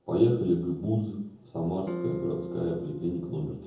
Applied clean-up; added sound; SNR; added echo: none; Electric guitar / Strum; 8 dB; reverberation time 0.7 s.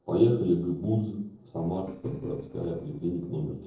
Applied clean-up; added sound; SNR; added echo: neural separator model SepFormer DNS4.